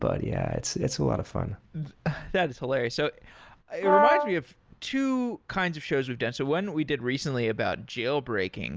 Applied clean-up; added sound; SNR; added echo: none; Brass instrument; -4 dB; none.